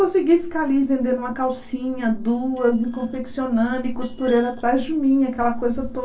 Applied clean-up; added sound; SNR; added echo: neural separator model SepFormer DNS4.